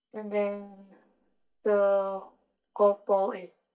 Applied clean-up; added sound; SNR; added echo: neural mask model DeepFilterNet 3.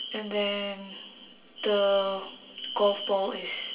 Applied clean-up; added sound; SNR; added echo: none; Alarm; 12 dB; reverberation time 0.2 s.